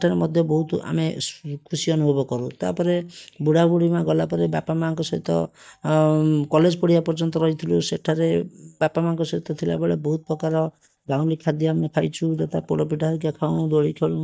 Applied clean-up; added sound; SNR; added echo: neural mask model DeepFilterNet 3.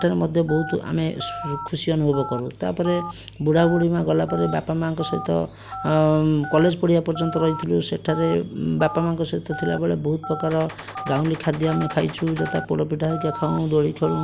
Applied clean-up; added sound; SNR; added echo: none; Gunshot, gunfire + Telephone; 13 dB; none.